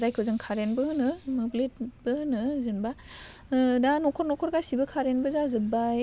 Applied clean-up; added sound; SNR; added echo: none; none; none; none.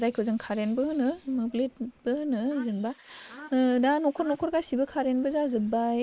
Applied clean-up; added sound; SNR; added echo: neural mask model Resemble Enhance denoiser.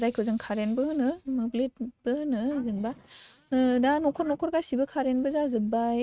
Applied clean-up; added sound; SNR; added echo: neural mask model RNNoise.